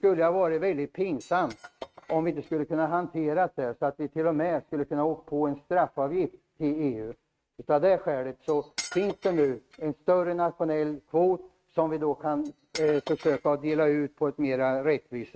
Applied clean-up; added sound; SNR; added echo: neural mask model RNNoise.